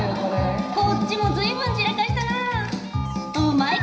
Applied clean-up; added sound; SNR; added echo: none; Telephone; 15 dB; reverberation time 0.9 s.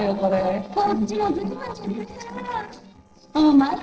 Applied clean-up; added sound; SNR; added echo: neural separator model SepFormer DNS4.